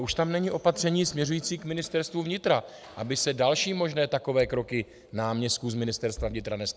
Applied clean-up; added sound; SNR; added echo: none; none; none; none.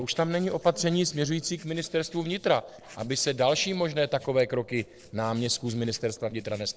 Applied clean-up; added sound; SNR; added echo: neural separator model SepFormer DNS4.